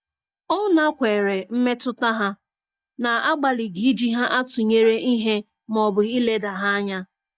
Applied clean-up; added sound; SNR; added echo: neural mask model DeepFilterNet 3.